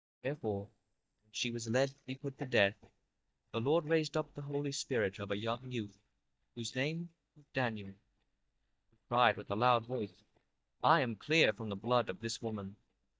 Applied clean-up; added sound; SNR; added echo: neural mask model DeepFilterNet 3.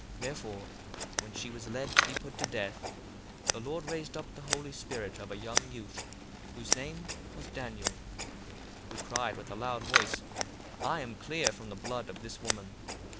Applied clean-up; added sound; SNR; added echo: none; Scissors; -3 dB; none.